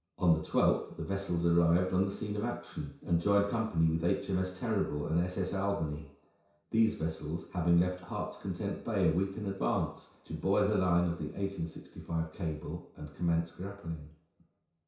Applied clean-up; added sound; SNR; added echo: none; none; none; reverberation time 0.6 s.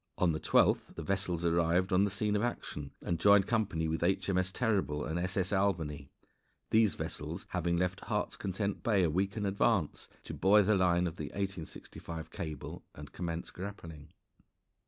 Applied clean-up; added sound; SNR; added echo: none; none; none; none.